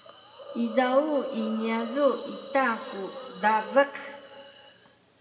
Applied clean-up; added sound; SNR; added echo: none; Hiss; 13 dB; reverberation time 1.7 s.